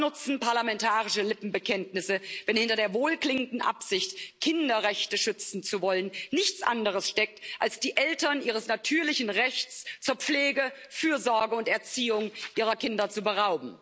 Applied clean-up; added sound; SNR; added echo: none; none; none; none.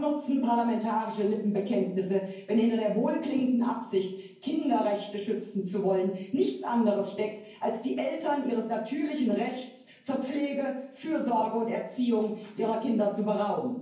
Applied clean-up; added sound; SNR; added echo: none; none; none; reverberation time 0.9 s.